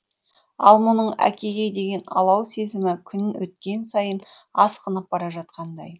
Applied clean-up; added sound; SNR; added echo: none; none; none; none.